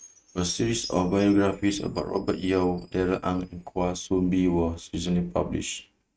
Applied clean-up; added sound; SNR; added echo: neural mask model RNNoise.